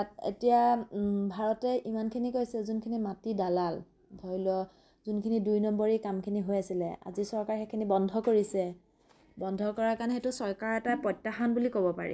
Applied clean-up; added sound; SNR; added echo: none; none; none; none.